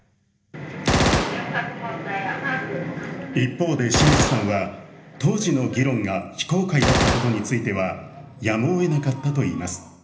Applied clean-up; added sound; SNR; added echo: none; Gunshot, gunfire; 2 dB; reverberation time 0.8 s.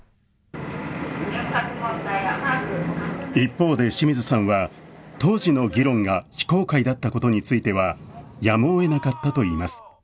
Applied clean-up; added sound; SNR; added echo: none; none; none; none.